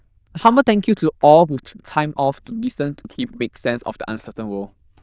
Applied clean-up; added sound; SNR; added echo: neural diffusion model UNIVERSE++.